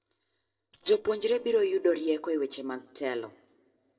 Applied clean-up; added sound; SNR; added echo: neural separator model SepFormer DNS4.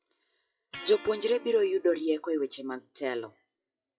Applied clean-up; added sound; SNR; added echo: classical method WPE with log-MMSE.